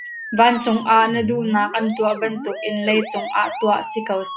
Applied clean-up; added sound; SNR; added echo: classical method log-MMSE.